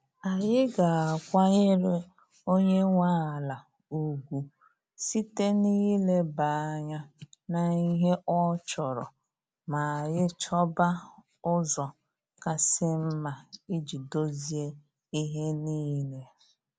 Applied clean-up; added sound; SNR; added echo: none; none; none; none.